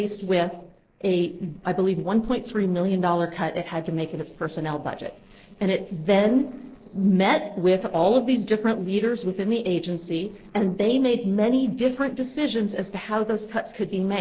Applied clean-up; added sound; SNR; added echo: neural separator model SepFormer DNS4.